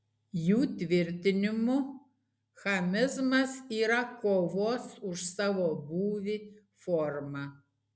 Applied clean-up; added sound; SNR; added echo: none; none; none; none.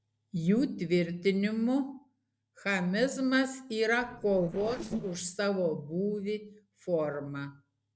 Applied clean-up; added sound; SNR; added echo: neural separator model SepFormer DNS4.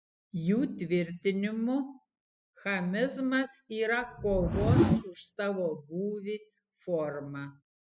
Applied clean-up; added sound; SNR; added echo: classical method spectral subtraction.